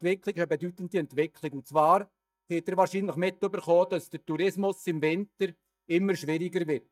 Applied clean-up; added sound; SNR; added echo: neural mask model DeepFilterNet 3.